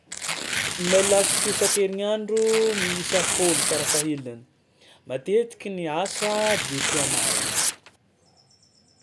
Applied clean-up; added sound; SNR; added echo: none; Tearing; -2 dB; none.